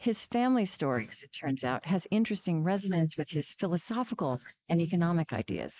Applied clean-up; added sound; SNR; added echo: neural mask model Resemble Enhance denoiser.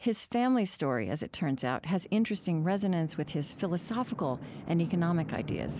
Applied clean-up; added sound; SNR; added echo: none; none; none; none.